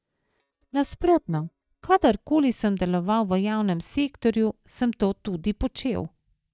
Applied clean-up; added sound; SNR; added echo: neural mask model DeepFilterNet 3.